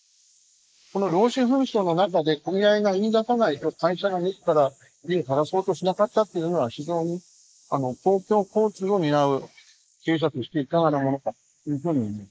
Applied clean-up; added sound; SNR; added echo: neural mask model Resemble Enhance denoiser.